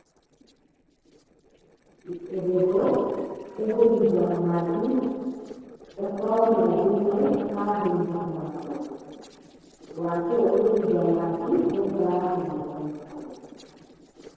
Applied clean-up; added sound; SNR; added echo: neural separator model SepFormer DNS4.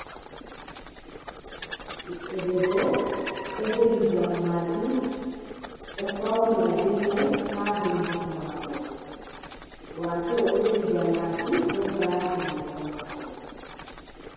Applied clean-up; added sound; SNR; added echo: none; Wild animals; 2 dB; reverberation time 2.0 s.